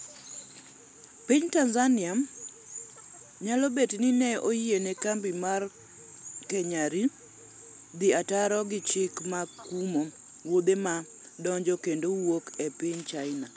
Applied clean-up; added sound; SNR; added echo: none; none; none; none.